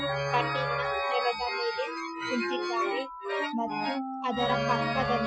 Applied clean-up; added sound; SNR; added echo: classical method Wiener filter.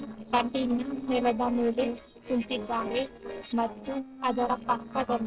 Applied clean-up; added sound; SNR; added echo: neural separator model SepFormer DNS4.